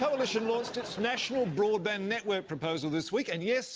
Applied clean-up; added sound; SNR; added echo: none; none; none; none.